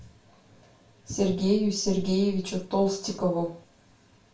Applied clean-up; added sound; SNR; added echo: none; none; none; reverberation time 0.3 s.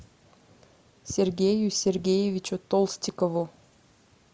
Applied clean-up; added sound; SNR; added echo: none; none; none; none.